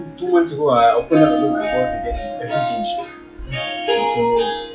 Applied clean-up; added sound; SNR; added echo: classical method log-MMSE.